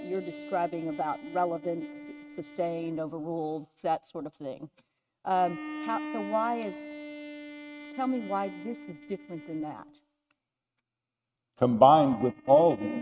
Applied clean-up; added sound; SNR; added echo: neural mask model RNNoise.